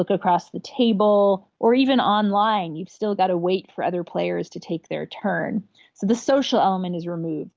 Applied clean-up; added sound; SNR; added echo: none; none; none; none.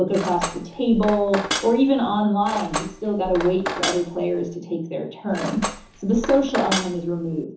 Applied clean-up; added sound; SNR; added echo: none; Cutlery, silverware; 8 dB; reverberation time 0.7 s.